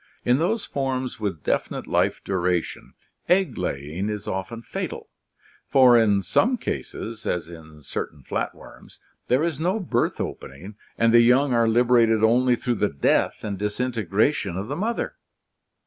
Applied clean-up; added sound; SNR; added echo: none; none; none; none.